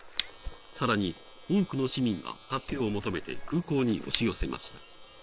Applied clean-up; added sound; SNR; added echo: neural separator model SepFormer WHAM!.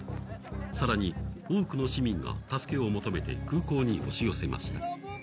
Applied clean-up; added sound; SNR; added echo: none; none; none; none.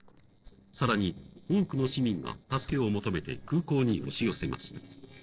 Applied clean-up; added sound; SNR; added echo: neural separator model SepFormer DNS4.